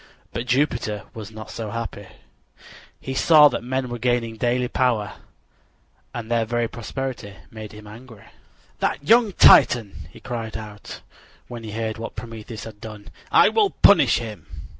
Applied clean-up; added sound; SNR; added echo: none; none; none; none.